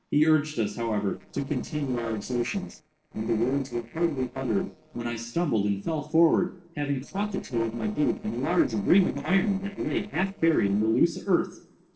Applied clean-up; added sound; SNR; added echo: neural separator model SepFormer DNS4.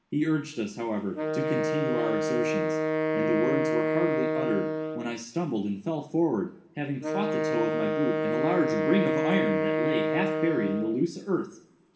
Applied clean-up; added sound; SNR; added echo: none; Wind instrument, woodwind instrument; -1 dB; reverberation time 0.9 s.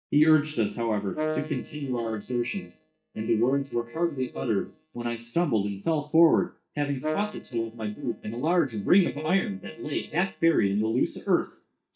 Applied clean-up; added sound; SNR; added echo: neural mask model DeepFilterNet 3.